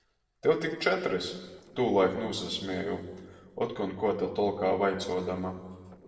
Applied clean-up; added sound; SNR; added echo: neural separator model SepFormer DNS4.